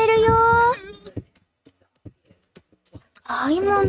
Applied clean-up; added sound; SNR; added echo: neural mask model RNNoise.